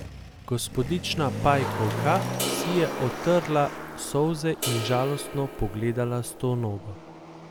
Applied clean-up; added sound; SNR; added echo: none; Crash cymbal + Motor vehicle (road); 6 dB; none.